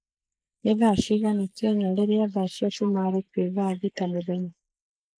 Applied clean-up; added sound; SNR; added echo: neural mask model Resemble Enhance denoiser.